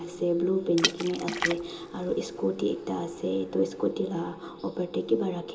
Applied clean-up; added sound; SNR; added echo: none; Water / Splash, splatter; 7 dB; reverberation time 0.2 s.